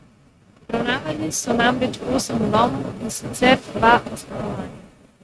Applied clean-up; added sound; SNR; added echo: neural mask model RNNoise.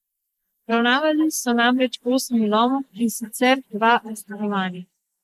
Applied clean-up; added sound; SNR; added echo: neural mask model Resemble Enhance denoiser.